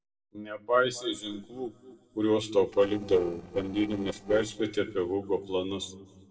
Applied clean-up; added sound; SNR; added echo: neural separator model SepFormer DNS4.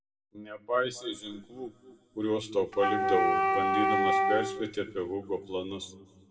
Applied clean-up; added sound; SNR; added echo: none; Wind instrument, woodwind instrument; -4 dB; reverberation time 1.9 s.